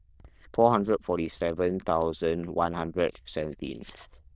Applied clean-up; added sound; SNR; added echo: neural diffusion model UNIVERSE++.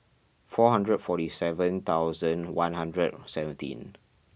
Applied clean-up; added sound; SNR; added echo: none; none; none; none.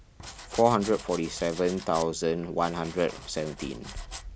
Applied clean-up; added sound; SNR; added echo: none; Domestic sounds, home sounds; 14 dB; none.